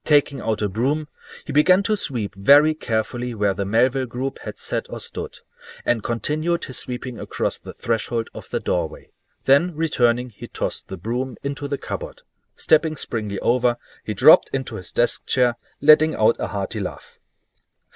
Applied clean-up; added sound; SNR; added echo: neural mask model Resemble Enhance denoiser.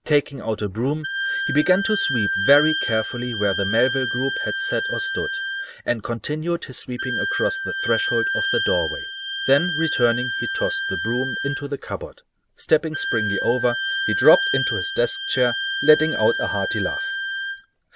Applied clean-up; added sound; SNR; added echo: none; Wind instrument, woodwind instrument; 3 dB; none.